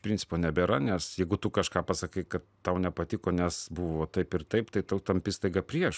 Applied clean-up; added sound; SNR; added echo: none; none; none; none.